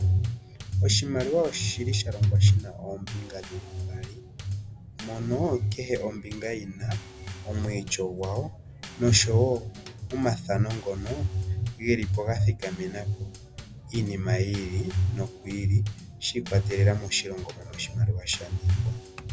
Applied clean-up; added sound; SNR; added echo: none; Bass drum / Snare drum / Drum kit; 18 dB; none.